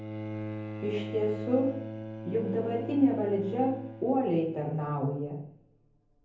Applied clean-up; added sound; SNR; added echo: none; Bowed string instrument; 9 dB; reverberation time 0.7 s.